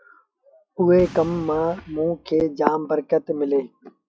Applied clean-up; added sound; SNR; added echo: classical method log-MMSE.